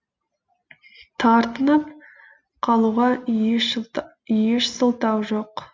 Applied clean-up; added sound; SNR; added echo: none; none; none; none.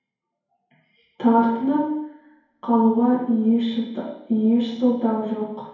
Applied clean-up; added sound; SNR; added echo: none; none; none; reverberation time 1.0 s.